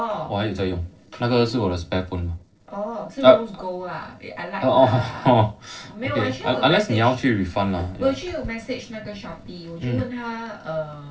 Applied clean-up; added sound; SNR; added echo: neural separator model SepFormer DNS4.